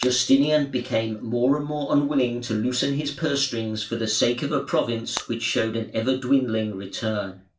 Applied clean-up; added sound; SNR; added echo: none; Shatter; 18 dB; reverberation time 0.3 s.